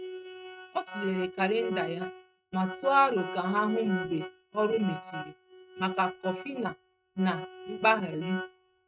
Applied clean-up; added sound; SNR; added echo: neural mask model RNNoise.